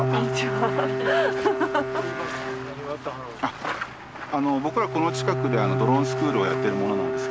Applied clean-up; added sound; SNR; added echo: none; Bowed string instrument; 1 dB; none.